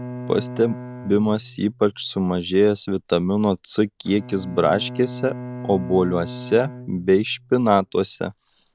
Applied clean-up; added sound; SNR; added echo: none; Bowed string instrument; 14 dB; none.